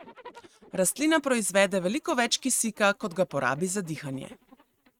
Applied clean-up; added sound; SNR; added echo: neural mask model RNNoise.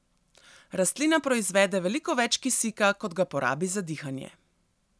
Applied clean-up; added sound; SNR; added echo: none; none; none; none.